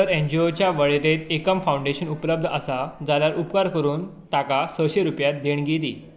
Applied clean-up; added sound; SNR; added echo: none; none; none; none.